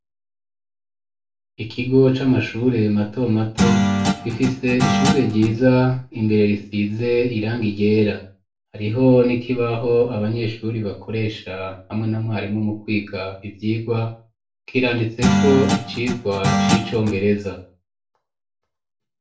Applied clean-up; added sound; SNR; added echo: none; Guitar; -1 dB; reverberation time 0.3 s.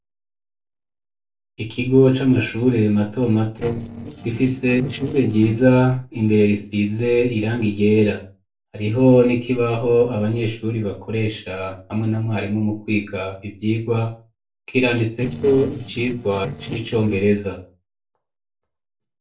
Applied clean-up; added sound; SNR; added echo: neural separator model SepFormer DNS4.